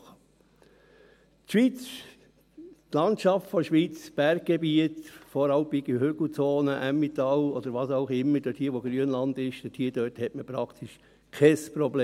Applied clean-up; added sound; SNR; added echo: none; none; none; none.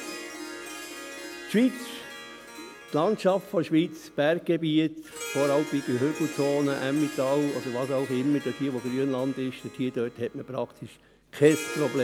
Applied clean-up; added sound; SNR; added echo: none; Harp; 13 dB; none.